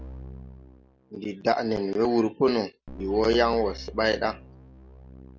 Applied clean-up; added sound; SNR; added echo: none; Keyboard (musical); 16 dB; none.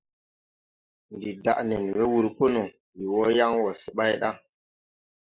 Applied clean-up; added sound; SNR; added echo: neural mask model Resemble Enhance denoiser.